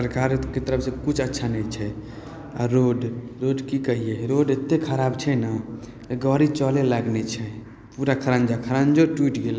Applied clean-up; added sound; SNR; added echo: none; none; none; none.